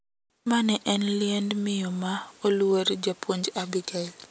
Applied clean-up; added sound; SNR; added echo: none; none; none; none.